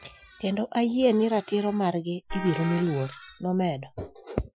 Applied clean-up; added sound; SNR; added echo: classical method Wiener filter.